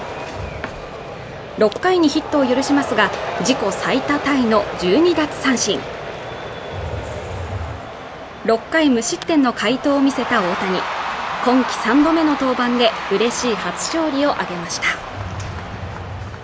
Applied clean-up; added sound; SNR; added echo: none; none; none; none.